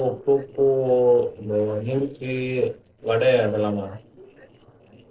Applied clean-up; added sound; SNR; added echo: neural separator model SepFormer DNS4.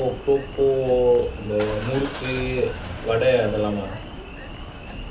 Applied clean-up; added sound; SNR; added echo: none; Engine starting / Car; 11 dB; reverberation time 0.3 s.